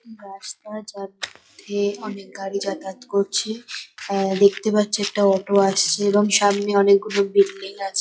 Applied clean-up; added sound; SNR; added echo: classical method log-MMSE.